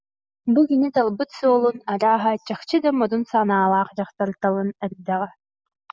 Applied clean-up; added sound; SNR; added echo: none; none; none; none.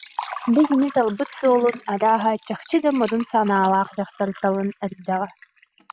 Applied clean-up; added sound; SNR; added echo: none; Liquid; 16 dB; none.